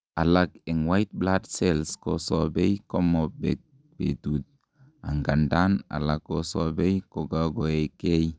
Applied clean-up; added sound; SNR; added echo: none; none; none; none.